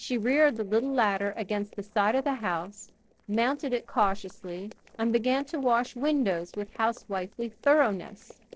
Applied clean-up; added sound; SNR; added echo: neural separator model SepFormer DNS4.